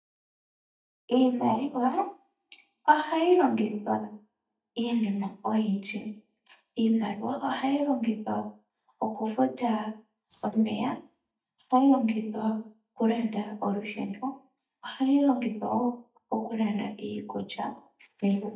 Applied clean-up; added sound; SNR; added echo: neural mask model DeepFilterNet 3.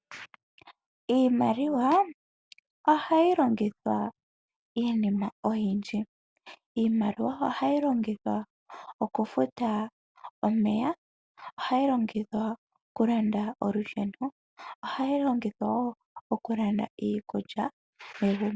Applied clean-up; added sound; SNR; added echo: none; none; none; none.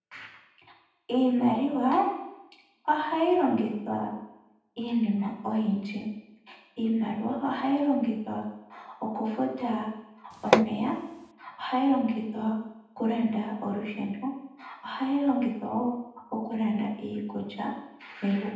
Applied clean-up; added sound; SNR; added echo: none; Hammer; -1 dB; reverberation time 0.9 s.